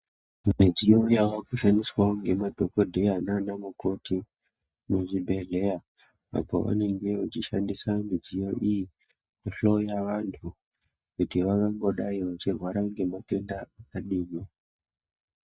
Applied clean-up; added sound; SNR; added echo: neural mask model DeepFilterNet 3.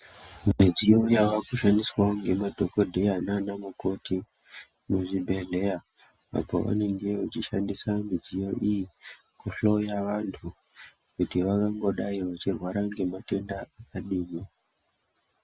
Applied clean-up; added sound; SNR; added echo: none; none; none; none.